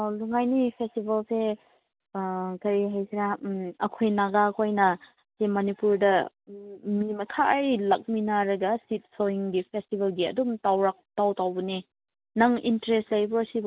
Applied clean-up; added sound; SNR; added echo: none; none; none; none.